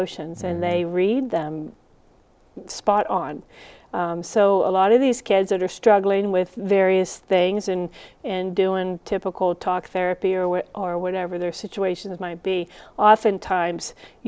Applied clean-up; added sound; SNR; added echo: none; none; none; none.